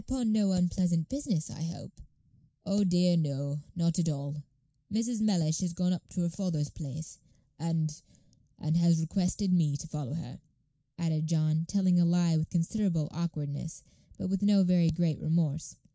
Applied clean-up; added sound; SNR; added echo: neural mask model Resemble Enhance denoiser.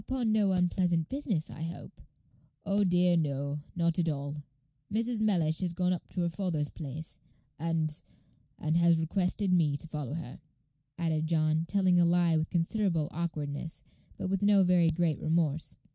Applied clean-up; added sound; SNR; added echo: none; none; none; none.